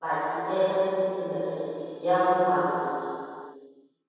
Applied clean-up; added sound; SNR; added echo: none; none; none; reverberation time 2.2 s.